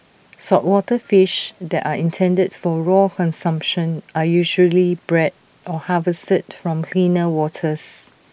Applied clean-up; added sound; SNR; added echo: none; none; none; none.